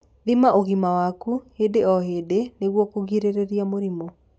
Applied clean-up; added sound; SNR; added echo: none; none; none; none.